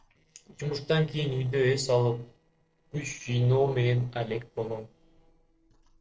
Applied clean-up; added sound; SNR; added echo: neural separator model SepFormer DNS4.